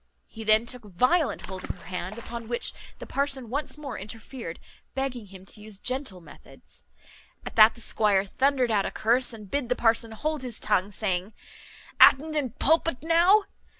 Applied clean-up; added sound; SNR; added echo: none; Water / Splash, splatter; 10 dB; none.